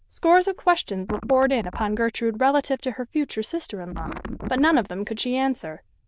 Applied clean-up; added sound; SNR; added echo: neural diffusion model UNIVERSE++.